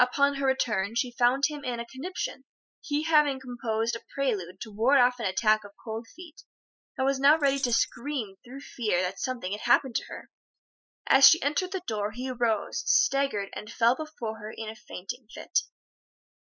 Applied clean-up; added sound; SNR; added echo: classical method spectral subtraction.